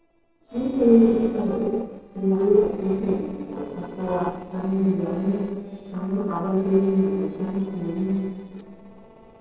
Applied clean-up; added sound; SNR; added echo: neural separator model SepFormer DNS4.